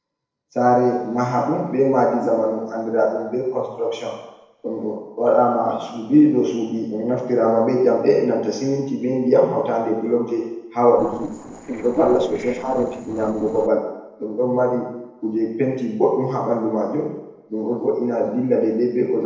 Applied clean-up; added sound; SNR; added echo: neural separator model SepFormer DNS4.